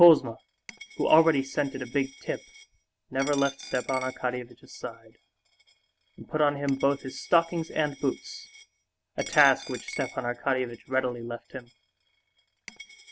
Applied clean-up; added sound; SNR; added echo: none; Coin (dropping); 18 dB; none.